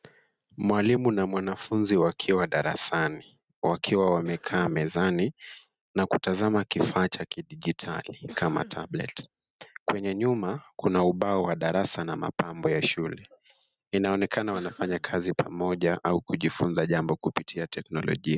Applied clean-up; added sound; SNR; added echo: neural mask model RNNoise.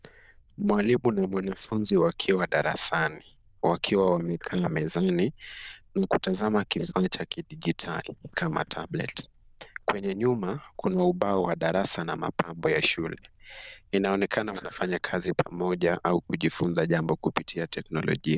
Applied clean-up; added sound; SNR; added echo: neural diffusion model UNIVERSE++.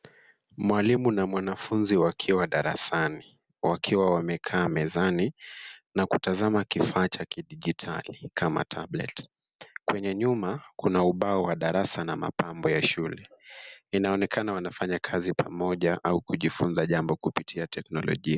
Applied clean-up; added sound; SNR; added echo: none; none; none; none.